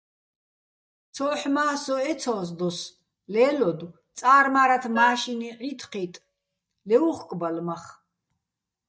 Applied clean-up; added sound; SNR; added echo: neural mask model DeepFilterNet 3.